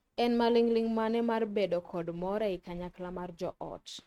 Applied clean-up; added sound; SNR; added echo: neural mask model RNNoise.